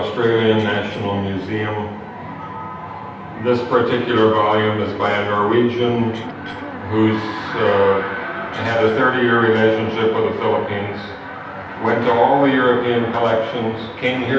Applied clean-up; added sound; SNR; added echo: none; Cough; 18 dB; reverberation time 0.9 s.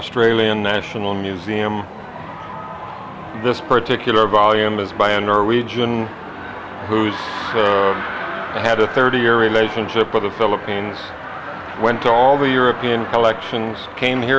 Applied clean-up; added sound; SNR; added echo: none; none; none; none.